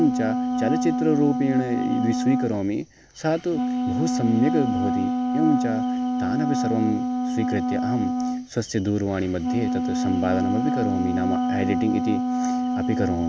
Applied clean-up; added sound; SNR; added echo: none; Wind instrument, woodwind instrument; -1 dB; none.